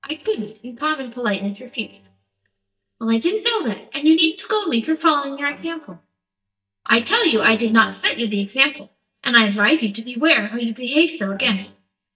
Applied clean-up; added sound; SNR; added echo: neural mask model DeepFilterNet 3.